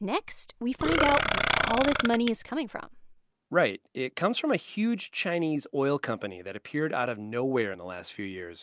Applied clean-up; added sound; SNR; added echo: none; Burping, eructation; -1 dB; none.